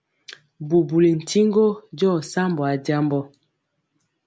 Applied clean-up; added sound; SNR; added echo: none; none; none; none.